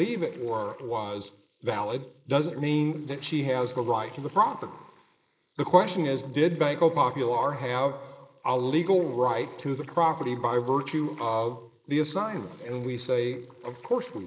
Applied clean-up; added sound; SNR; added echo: neural mask model Resemble Enhance denoiser.